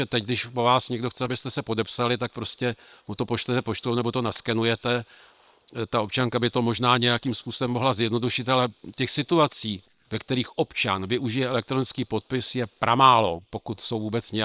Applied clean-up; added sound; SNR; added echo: neural separator model SepFormer WHAM!.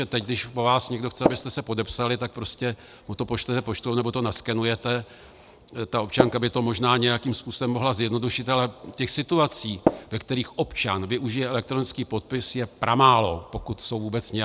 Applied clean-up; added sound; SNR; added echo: none; Tap; -1 dB; none.